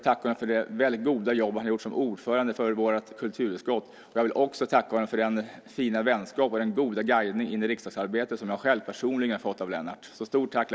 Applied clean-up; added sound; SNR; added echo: none; none; none; none.